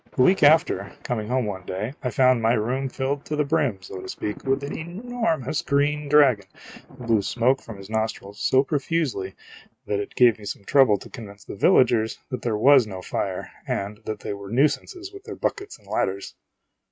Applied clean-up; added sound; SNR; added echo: neural mask model RNNoise.